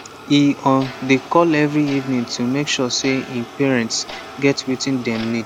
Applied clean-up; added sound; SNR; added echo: none; Fire + Clock; 16 dB; none.